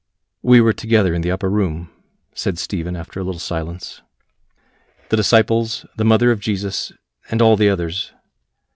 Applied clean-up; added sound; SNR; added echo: none; none; none; none.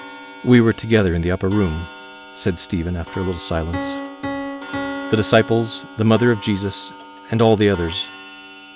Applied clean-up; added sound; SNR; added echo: none; Piano + Clock; 13 dB; none.